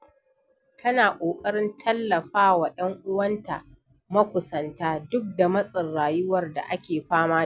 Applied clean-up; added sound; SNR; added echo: none; none; none; none.